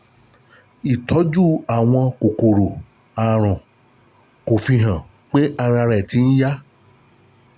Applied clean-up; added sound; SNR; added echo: none; none; none; none.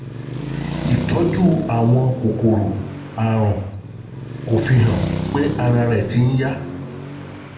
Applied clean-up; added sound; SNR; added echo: none; Traffic noise, roadway noise; 7 dB; reverberation time 0.6 s.